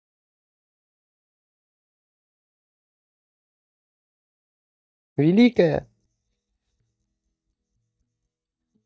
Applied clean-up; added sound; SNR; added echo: neural mask model DeepFilterNet 3.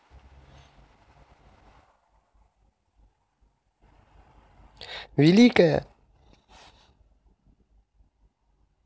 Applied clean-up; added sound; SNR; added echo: none; none; none; none.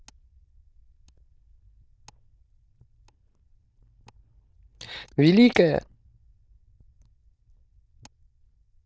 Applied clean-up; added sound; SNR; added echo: neural diffusion model UNIVERSE++.